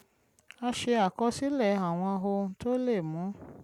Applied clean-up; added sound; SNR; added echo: none; none; none; none.